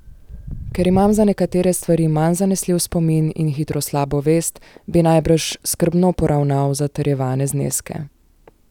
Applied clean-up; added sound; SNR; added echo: none; Walk, footsteps; 19 dB; none.